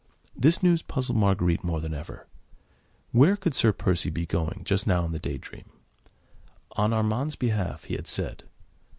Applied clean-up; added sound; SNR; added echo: none; none; none; none.